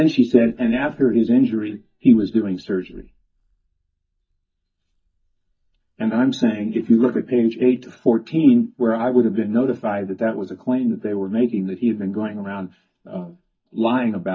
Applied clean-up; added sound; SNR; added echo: neural mask model DeepFilterNet 3.